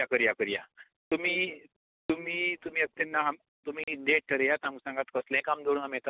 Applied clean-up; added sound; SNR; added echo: none; none; none; none.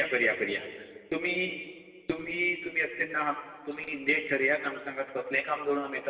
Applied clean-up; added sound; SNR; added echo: none; Tambourine; 20 dB; reverberation time 1.9 s.